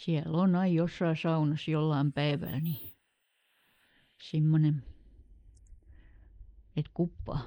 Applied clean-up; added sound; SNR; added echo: neural mask model Resemble Enhance denoiser.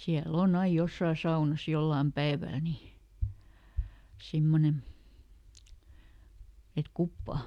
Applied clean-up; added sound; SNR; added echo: none; none; none; none.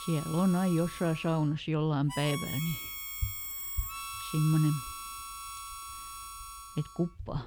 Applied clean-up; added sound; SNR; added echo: none; Harmonica; 10 dB; none.